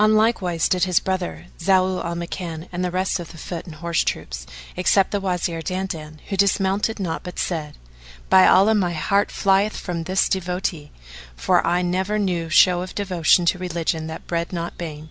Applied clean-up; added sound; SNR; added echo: none; none; none; none.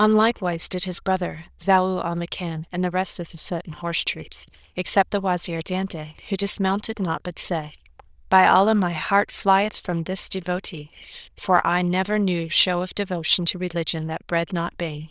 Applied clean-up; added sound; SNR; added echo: neural diffusion model UNIVERSE++.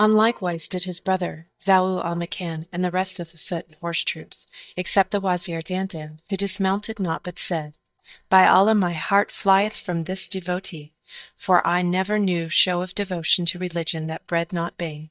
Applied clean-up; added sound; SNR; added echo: neural mask model DeepFilterNet 3.